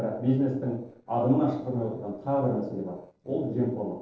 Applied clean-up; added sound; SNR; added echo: neural separator model SepFormer DNS4.